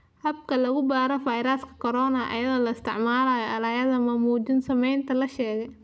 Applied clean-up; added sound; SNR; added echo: none; none; none; none.